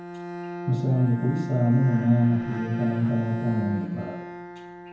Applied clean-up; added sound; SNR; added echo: none; Bowed string instrument; 11 dB; reverberation time 0.9 s.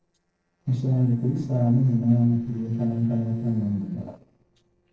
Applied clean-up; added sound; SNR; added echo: neural separator model SepFormer DNS4.